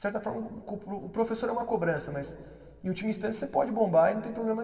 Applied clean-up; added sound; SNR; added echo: none; none; none; reverberation time 1.9 s.